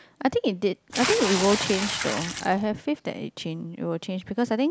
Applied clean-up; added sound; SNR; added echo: none; Water / Splash, splatter; 3 dB; none.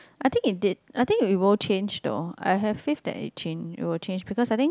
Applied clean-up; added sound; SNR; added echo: none; none; none; none.